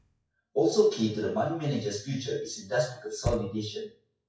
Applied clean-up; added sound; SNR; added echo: classical method WPE with log-MMSE.